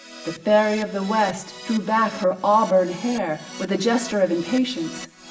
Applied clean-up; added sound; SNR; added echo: none; Keyboard (musical); 16 dB; reverberation time 0.7 s.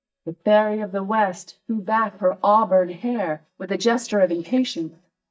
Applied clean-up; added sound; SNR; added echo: neural mask model DeepFilterNet 3.